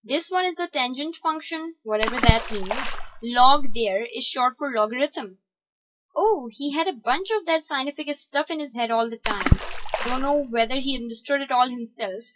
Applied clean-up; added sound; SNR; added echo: classical method WPE with log-MMSE.